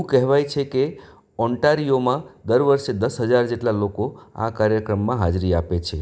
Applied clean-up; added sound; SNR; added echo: none; none; none; none.